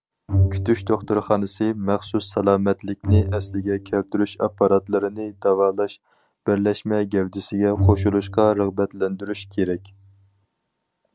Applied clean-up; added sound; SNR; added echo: none; Bowed string instrument; 4 dB; none.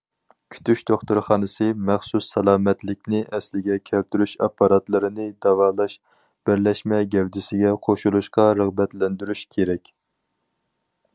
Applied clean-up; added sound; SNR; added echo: none; none; none; none.